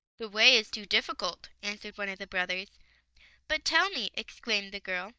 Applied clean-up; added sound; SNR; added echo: neural mask model DeepFilterNet 3.